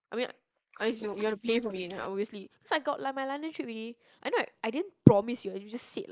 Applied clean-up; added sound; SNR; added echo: neural mask model Resemble Enhance denoiser.